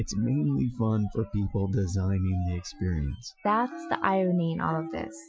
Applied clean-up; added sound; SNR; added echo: classical method Wiener filter.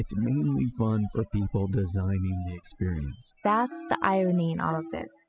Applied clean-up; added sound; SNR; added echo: classical method spectral subtraction.